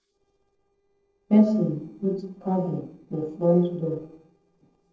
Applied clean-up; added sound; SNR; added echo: neural separator model SepFormer DNS4.